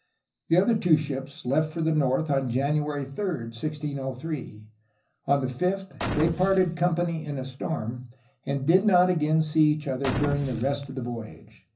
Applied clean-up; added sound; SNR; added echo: none; Boom; 7 dB; reverberation time 0.4 s.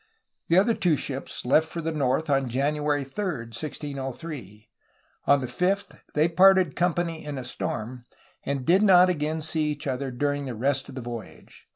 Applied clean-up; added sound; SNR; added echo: none; none; none; none.